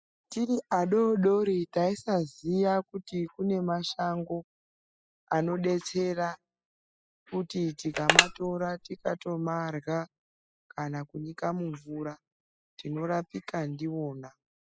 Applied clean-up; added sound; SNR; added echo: classical method spectral subtraction.